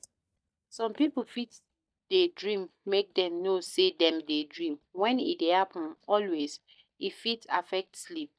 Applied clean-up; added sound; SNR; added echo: neural mask model DeepFilterNet 3.